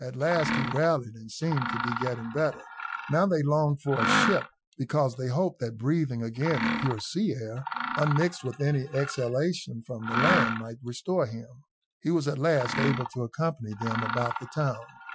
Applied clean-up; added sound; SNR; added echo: classical method Wiener filter.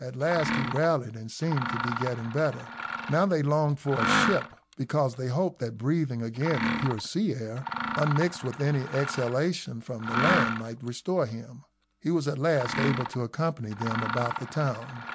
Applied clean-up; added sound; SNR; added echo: none; Mechanisms; 5 dB; none.